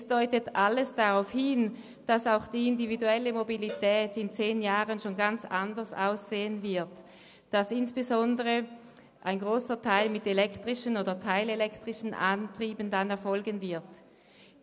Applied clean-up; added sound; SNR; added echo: none; Cowbell; 19 dB; none.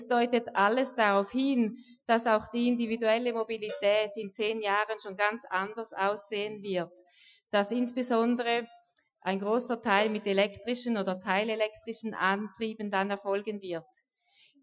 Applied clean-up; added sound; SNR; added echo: classical method Wiener filter.